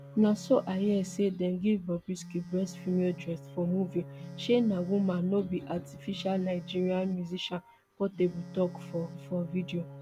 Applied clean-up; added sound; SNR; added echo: none; Telephone + Bowed string instrument; 15 dB; none.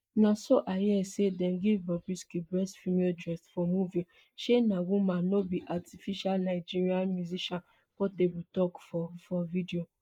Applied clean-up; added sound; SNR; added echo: neural mask model Resemble Enhance denoiser.